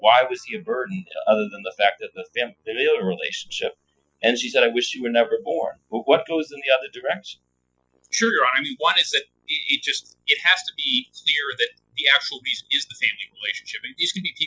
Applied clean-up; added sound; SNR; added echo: classical method Wiener filter.